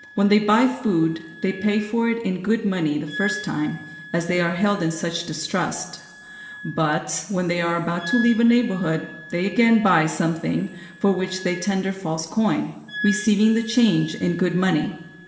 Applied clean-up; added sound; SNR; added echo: none; Wind instrument, woodwind instrument; 16 dB; reverberation time 1.7 s.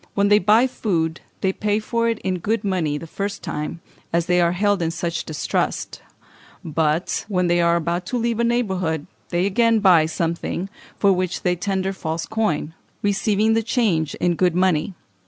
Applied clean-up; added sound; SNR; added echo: none; none; none; none.